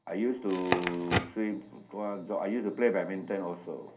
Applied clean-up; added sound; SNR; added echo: none; Crackle; 4 dB; reverberation time 0.3 s.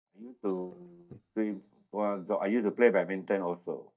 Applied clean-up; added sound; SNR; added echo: neural mask model DeepFilterNet 3.